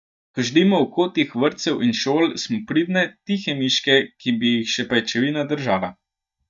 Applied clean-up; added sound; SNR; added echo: neural mask model DeepFilterNet 3.